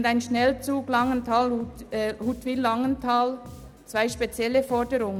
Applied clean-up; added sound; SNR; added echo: none; Bass guitar; 19 dB; none.